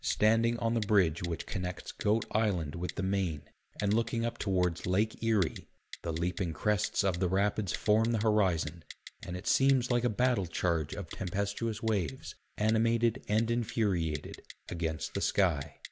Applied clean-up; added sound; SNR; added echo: none; Typing; 19 dB; none.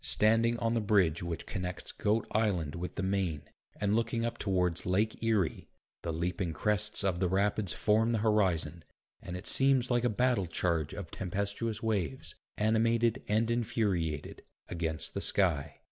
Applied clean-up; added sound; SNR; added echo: none; none; none; none.